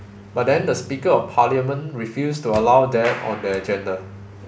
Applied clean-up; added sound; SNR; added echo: none; Engine + Clapping; 16 dB; none.